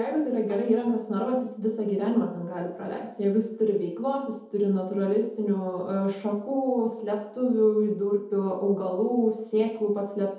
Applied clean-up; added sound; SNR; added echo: none; none; none; reverberation time 0.8 s.